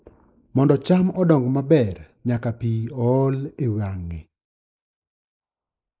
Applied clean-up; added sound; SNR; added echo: neural mask model Resemble Enhance denoiser.